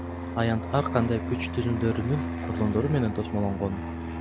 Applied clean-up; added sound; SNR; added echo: none; Fixed-wing aircraft, airplane; 5 dB; none.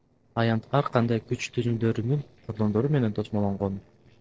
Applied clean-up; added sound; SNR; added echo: neural separator model SepFormer DNS4.